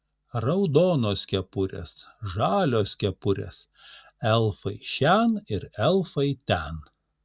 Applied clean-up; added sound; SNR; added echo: none; none; none; none.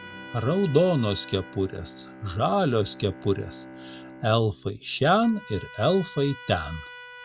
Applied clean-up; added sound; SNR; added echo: none; Bowed string instrument + Trumpet; 17 dB; none.